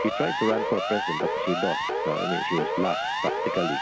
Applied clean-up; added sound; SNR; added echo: none; Siren; -1 dB; none.